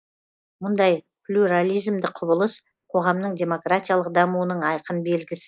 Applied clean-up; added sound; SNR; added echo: neural mask model Resemble Enhance denoiser.